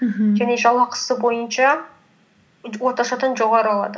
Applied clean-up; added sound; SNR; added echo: none; none; none; none.